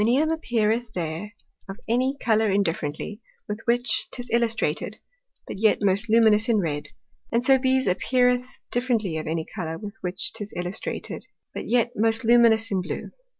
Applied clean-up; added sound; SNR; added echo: none; none; none; none.